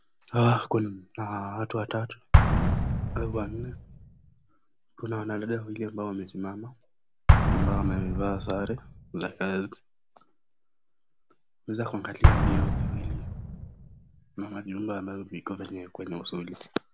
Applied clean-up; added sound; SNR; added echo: none; Explosion; -5 dB; none.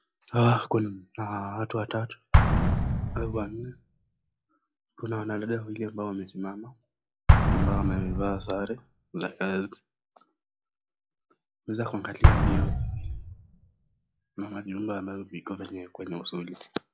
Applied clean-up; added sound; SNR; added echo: classical method log-MMSE.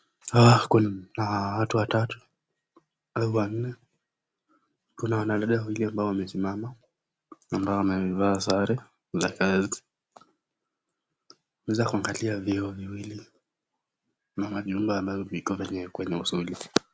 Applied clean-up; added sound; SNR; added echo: none; none; none; none.